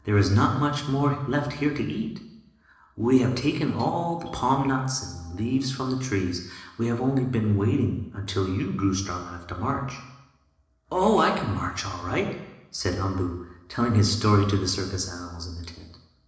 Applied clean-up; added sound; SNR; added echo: neural separator model SepFormer DNS4.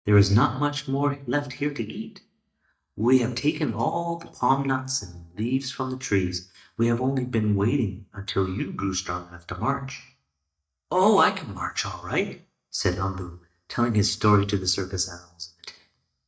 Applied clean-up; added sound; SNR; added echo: neural mask model DeepFilterNet 3.